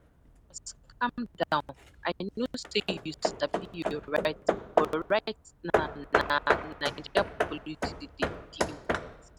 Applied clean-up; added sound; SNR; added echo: none; Hammer / Wood; 0 dB; none.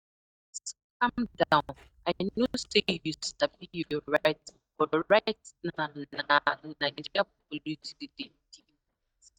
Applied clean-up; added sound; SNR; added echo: neural mask model DeepFilterNet 3.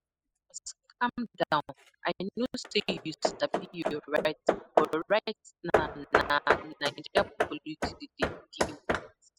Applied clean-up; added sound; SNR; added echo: classical method spectral subtraction.